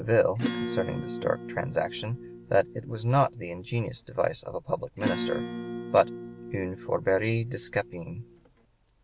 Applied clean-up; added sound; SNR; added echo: none; Acoustic guitar / Strum; 8 dB; none.